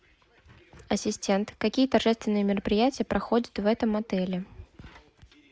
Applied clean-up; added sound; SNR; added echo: none; none; none; none.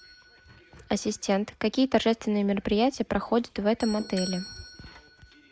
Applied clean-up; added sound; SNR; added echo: none; Doorbell; 19 dB; none.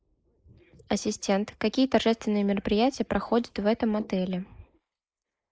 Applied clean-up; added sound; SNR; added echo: neural mask model Resemble Enhance denoiser.